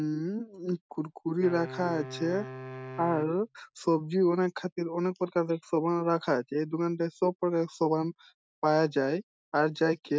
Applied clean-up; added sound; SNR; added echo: none; Wind instrument, woodwind instrument; 14 dB; none.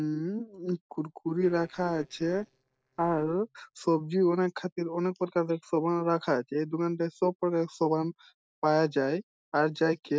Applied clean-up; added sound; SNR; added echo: neural separator model SepFormer DNS4.